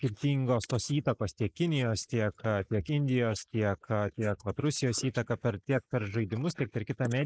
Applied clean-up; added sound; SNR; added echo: neural mask model Resemble Enhance denoiser.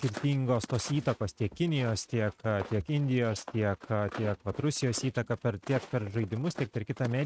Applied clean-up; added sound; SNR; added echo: neural mask model RNNoise.